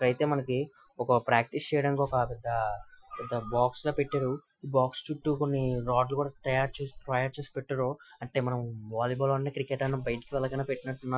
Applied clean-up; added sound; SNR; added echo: classical method Wiener filter.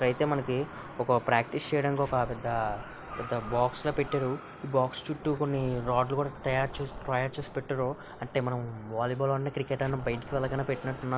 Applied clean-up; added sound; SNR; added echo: none; Scratching (performance technique); 16 dB; none.